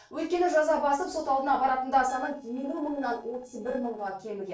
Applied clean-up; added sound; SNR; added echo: neural separator model SepFormer DNS4.